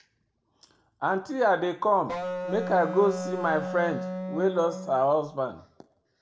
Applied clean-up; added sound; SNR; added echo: none; Wind instrument, woodwind instrument; 6 dB; reverberation time 0.5 s.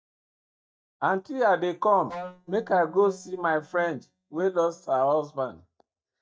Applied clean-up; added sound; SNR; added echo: neural mask model DeepFilterNet 3.